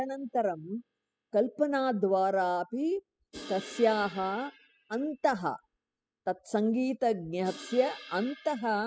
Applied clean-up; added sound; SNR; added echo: classical method spectral subtraction.